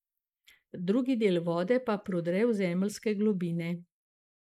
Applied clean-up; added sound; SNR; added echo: neural mask model Resemble Enhance denoiser.